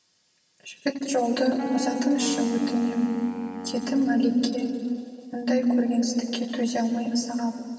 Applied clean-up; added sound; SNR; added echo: none; Wind instrument, woodwind instrument; 10 dB; reverberation time 2.6 s.